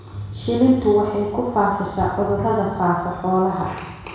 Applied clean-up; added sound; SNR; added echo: none; none; none; reverberation time 1.1 s.